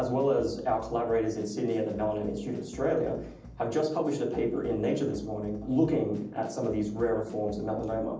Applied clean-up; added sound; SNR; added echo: none; Drum / Drum kit; 18 dB; reverberation time 0.6 s.